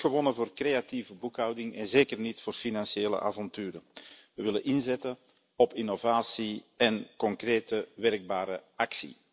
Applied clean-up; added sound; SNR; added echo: none; none; none; none.